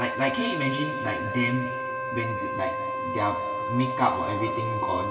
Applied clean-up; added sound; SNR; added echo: none; Wind instrument, woodwind instrument; 2 dB; reverberation time 2.5 s.